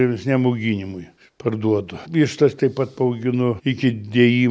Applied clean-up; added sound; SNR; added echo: none; none; none; none.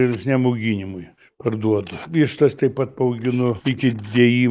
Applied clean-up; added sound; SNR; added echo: neural mask model Resemble Enhance denoiser.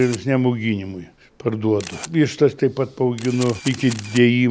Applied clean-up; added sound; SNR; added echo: none; Camera; 19 dB; none.